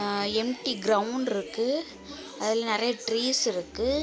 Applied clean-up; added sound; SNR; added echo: none; none; none; none.